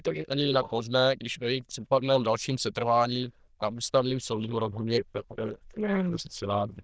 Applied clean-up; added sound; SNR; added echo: neural diffusion model UNIVERSE++.